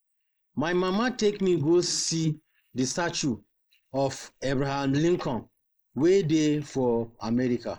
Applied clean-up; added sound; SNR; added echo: neural mask model Resemble Enhance denoiser.